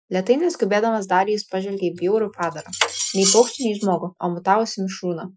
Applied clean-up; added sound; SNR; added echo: classical method Wiener filter.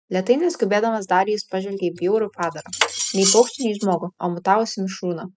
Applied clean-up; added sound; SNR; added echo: classical method spectral subtraction.